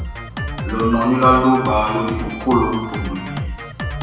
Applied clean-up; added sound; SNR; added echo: none; Drum kit; 7 dB; reverberation time 1.1 s.